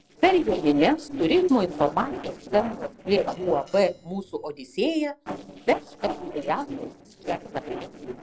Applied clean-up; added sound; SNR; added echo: neural separator model SepFormer DNS4.